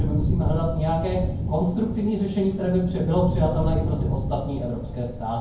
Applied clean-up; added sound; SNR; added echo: none; Thunder; 1 dB; reverberation time 0.9 s.